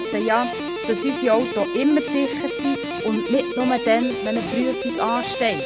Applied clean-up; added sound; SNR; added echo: none; Guitar; 4 dB; none.